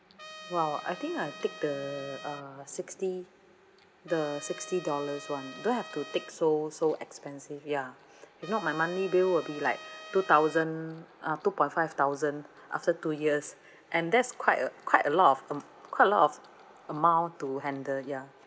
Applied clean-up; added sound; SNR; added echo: none; Trumpet; 16 dB; none.